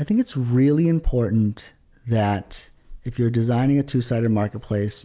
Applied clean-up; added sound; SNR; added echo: none; none; none; none.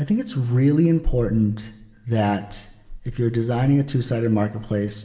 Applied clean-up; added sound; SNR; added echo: none; none; none; reverberation time 0.9 s.